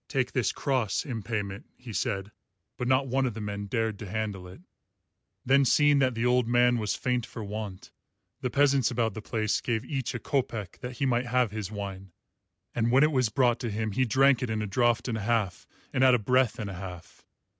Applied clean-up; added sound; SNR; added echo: none; none; none; none.